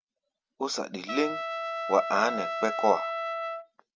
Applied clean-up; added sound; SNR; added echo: none; Trumpet; 4 dB; none.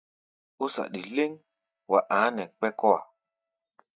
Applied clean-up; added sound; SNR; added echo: neural mask model DeepFilterNet 3.